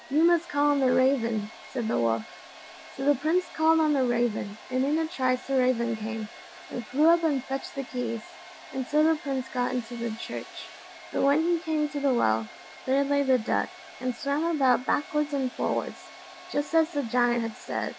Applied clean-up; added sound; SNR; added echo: none; Domestic sounds, home sounds; 18 dB; none.